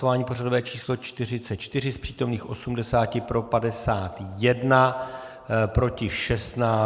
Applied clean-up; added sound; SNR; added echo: neural mask model Resemble Enhance denoiser.